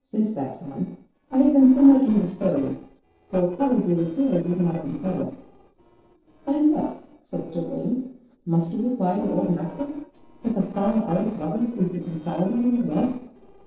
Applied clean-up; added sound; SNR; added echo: neural separator model SepFormer DNS4.